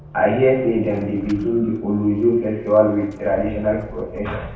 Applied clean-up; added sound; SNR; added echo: none; Squeak / Accelerating, revving, vroom / Vehicle; 19 dB; reverberation time 0.9 s.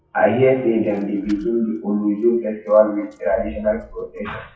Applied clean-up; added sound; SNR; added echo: classical method WPE with log-MMSE.